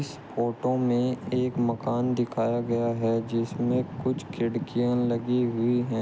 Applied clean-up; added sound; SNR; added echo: none; none; none; none.